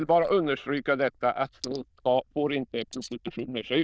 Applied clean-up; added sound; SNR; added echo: neural diffusion model UNIVERSE++.